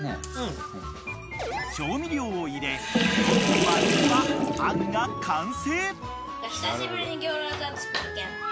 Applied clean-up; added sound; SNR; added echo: none; Sink (filling or washing) / Water; -4 dB; none.